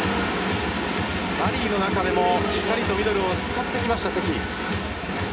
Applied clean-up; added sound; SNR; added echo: none; none; none; reverberation time 0.3 s.